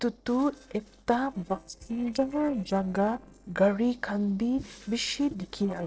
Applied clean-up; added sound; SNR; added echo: neural separator model SepFormer DNS4.